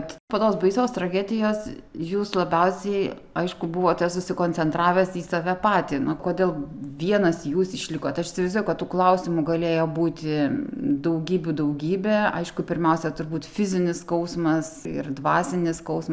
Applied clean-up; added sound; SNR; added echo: none; none; none; none.